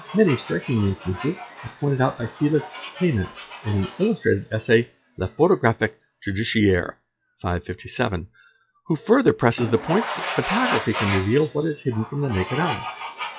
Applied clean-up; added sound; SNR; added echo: classical method log-MMSE.